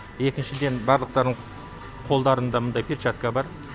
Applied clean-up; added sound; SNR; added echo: none; none; none; none.